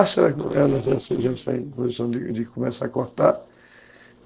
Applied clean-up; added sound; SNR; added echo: neural separator model SepFormer DNS4.